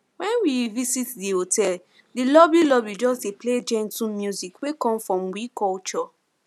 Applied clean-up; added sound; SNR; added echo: none; none; none; none.